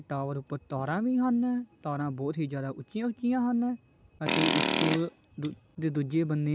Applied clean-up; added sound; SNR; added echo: none; Tools; -1 dB; none.